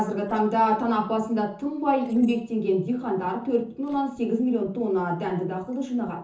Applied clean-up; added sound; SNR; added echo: neural separator model SepFormer DNS4.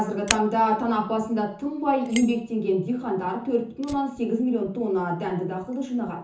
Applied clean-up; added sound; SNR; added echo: none; Fire; 14 dB; reverberation time 0.6 s.